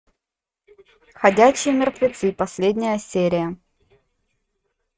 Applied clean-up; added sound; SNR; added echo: neural mask model RNNoise.